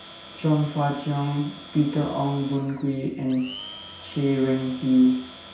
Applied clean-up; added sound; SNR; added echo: none; Domestic sounds, home sounds; 17 dB; reverberation time 0.6 s.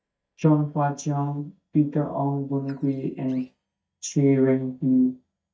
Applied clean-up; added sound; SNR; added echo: neural mask model DeepFilterNet 3.